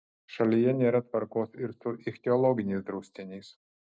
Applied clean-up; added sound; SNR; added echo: none; none; none; none.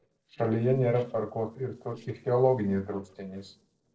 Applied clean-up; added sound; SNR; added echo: neural separator model SepFormer DNS4.